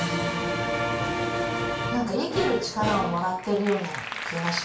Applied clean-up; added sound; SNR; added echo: none; Applause; 1 dB; reverberation time 0.3 s.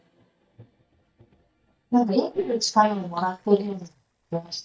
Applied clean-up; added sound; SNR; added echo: neural mask model DeepFilterNet 3.